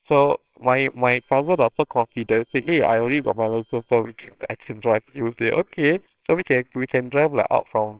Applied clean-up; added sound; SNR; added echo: neural separator model SepFormer WHAMR!.